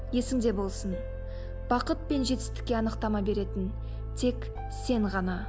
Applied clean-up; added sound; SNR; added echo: none; none; none; none.